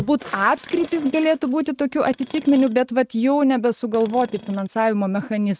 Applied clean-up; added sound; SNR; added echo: neural mask model RNNoise.